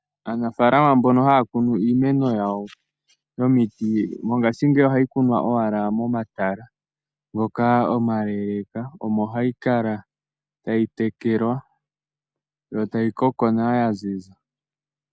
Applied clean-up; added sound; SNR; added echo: none; none; none; none.